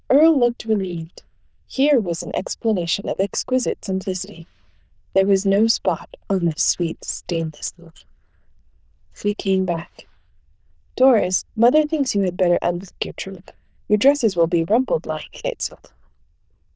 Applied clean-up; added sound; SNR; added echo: neural diffusion model UNIVERSE++.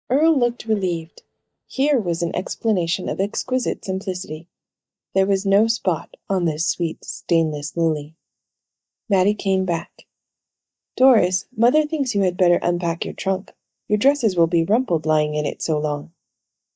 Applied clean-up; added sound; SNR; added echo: neural mask model DeepFilterNet 3.